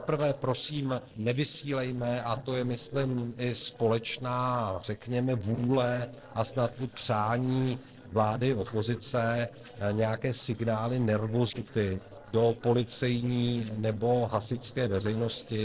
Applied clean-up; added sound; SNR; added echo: neural separator model SepFormer DNS4.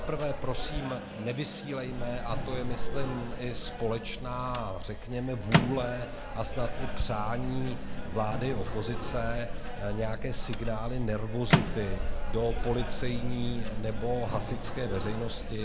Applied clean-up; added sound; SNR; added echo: none; Microwave oven + Clock; -3 dB; none.